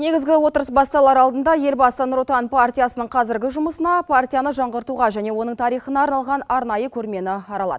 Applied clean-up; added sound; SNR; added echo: none; none; none; none.